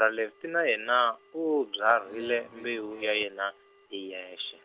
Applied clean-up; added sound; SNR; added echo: none; none; none; none.